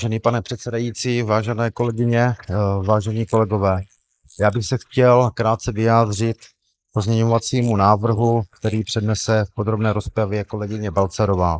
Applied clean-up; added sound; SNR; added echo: neural mask model Resemble Enhance denoiser.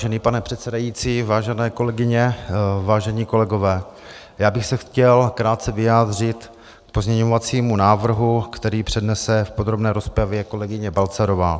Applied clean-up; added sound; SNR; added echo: none; none; none; none.